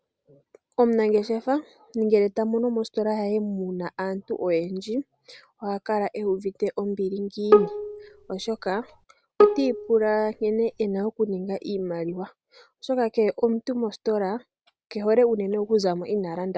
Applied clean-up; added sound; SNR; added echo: none; Bowed string instrument; -1 dB; none.